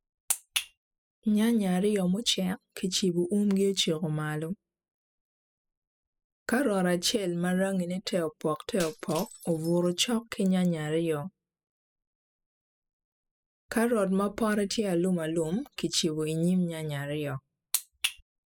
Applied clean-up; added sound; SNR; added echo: classical method spectral subtraction.